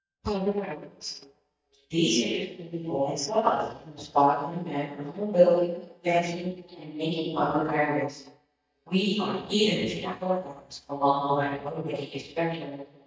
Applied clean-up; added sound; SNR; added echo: neural mask model DeepFilterNet 3.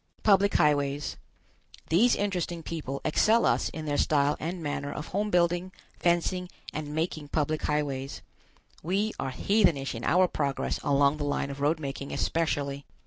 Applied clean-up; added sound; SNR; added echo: none; none; none; none.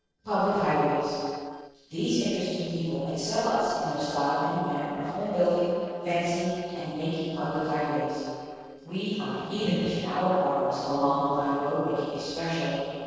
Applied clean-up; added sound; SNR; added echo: neural separator model SepFormer DNS4.